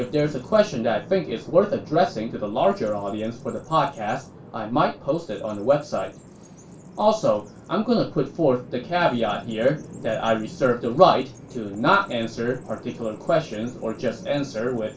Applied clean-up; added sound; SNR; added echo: none; Bird vocalization, bird call, bird song; 18 dB; reverberation time 0.2 s.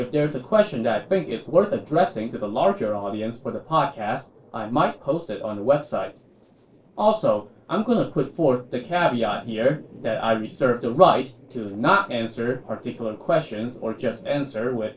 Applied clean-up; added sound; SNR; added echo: neural separator model SepFormer DNS4.